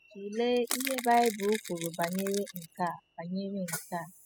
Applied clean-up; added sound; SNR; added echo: classical method spectral subtraction.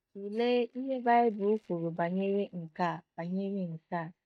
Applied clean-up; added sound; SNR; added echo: neural mask model DeepFilterNet 3.